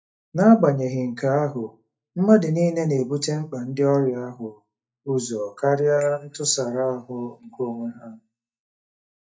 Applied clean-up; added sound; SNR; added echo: neural mask model DeepFilterNet 3.